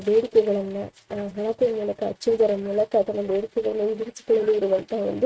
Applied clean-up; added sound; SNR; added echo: neural mask model RNNoise.